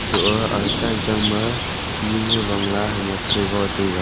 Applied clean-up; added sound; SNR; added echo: none; Bird; 0 dB; none.